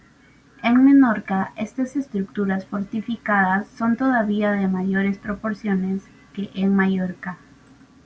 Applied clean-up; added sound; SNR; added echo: none; none; none; none.